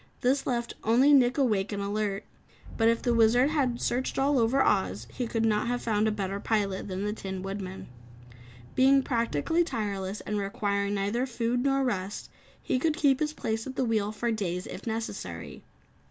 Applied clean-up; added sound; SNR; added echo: none; none; none; none.